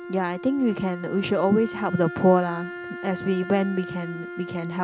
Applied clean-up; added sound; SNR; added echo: none; Wind instrument, woodwind instrument; 11 dB; none.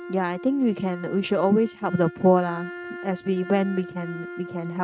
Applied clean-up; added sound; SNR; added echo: neural mask model RNNoise.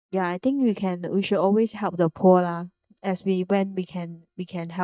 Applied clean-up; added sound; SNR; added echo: neural mask model DeepFilterNet 3.